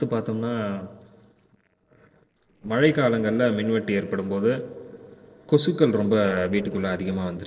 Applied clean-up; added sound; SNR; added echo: neural separator model SepFormer DNS4.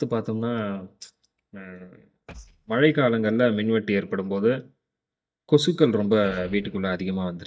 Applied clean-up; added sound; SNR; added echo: neural mask model DeepFilterNet 3.